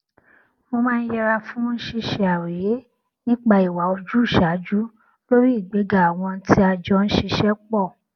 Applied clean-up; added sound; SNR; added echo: none; none; none; none.